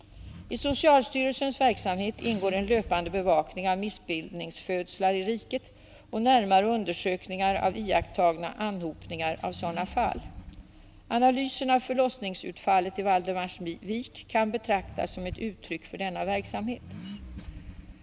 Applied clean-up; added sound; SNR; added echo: none; Accelerating, revving, vroom; 18 dB; none.